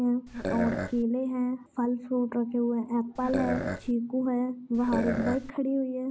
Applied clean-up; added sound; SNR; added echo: none; Burping, eructation; 4 dB; none.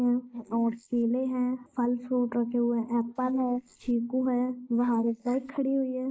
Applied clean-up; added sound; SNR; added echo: neural mask model Resemble Enhance denoiser.